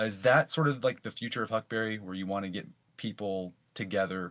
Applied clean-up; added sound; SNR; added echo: none; none; none; none.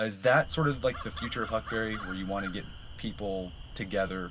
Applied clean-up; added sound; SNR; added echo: none; Crow; 10 dB; none.